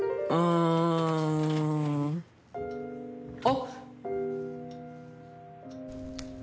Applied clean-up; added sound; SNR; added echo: none; none; none; none.